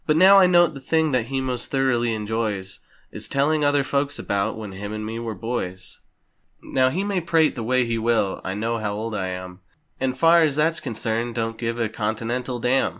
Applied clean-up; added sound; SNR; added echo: none; none; none; none.